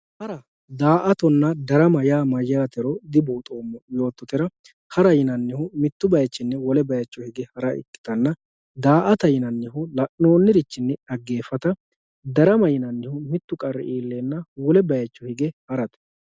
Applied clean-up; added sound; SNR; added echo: none; none; none; none.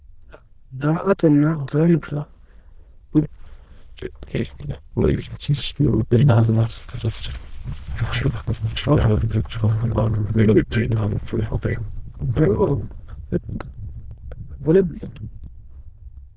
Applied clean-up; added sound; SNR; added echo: neural diffusion model UNIVERSE++.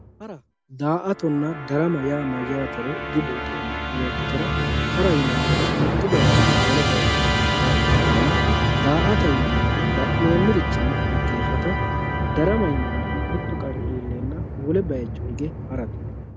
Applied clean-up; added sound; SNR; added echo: none; Musical instrument; -4 dB; none.